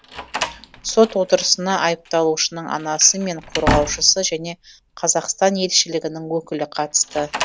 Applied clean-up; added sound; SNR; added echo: none; Slam; 10 dB; none.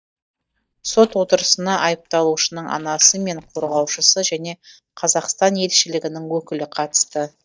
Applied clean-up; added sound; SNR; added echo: neural mask model DeepFilterNet 3.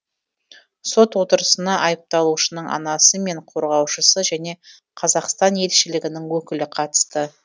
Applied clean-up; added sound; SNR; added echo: none; none; none; none.